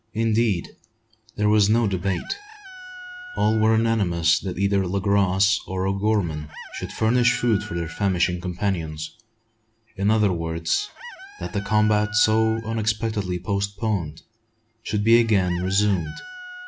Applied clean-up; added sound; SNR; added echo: none; Chicken, rooster; 20 dB; none.